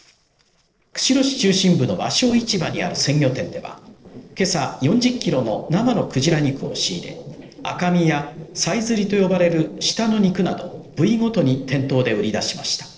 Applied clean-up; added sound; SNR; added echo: neural separator model SepFormer DNS4.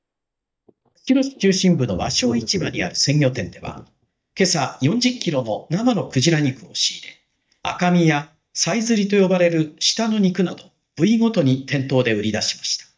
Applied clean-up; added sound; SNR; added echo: neural mask model DeepFilterNet 3.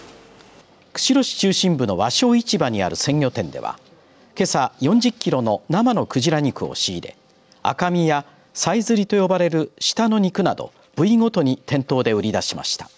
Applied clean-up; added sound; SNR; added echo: none; none; none; none.